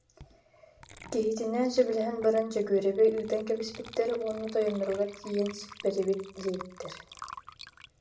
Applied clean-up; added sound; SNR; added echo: none; Water / Liquid; 20 dB; reverberation time 0.4 s.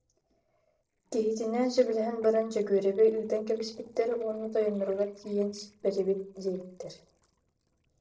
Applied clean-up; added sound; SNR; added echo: neural separator model SepFormer DNS4.